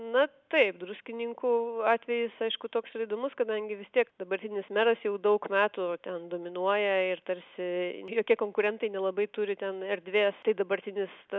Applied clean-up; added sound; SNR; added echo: none; none; none; none.